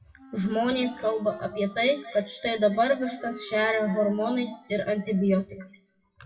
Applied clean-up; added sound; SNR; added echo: classical method WPE with log-MMSE.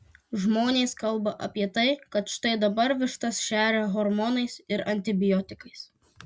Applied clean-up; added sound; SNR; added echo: none; none; none; none.